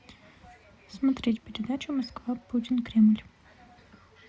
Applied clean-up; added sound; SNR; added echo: none; none; none; none.